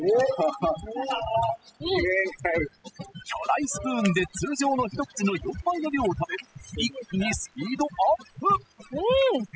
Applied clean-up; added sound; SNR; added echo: classical method spectral subtraction.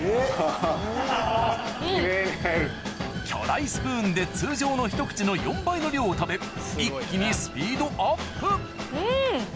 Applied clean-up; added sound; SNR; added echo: none; none; none; none.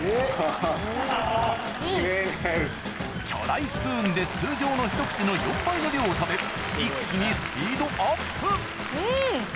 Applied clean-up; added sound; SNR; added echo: none; Applause; 7 dB; none.